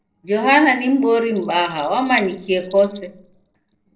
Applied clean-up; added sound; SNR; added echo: neural separator model SepFormer DNS4.